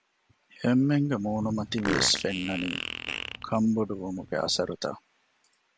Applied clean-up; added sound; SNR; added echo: none; Fart; 7 dB; none.